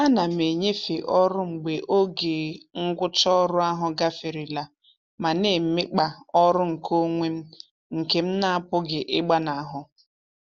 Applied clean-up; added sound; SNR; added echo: none; none; none; none.